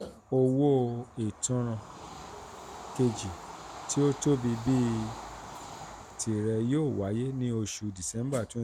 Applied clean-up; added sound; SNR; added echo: none; Train / Bird vocalization, bird call, bird song; 15 dB; none.